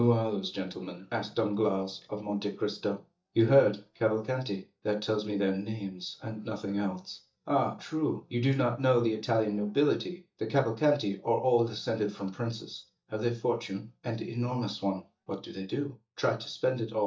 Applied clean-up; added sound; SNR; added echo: neural mask model DeepFilterNet 3.